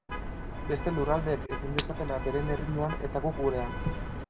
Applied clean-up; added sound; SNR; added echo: none; Shatter + Vehicle horn, car horn, honking; 2 dB; none.